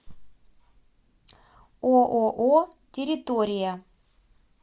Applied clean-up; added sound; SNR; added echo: none; none; none; none.